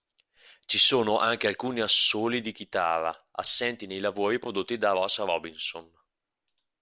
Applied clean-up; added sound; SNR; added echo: none; none; none; none.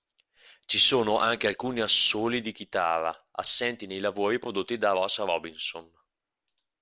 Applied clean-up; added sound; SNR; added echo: neural separator model SepFormer DNS4.